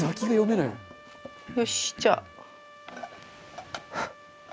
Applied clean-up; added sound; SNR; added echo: none; Trumpet + Cough; 18 dB; none.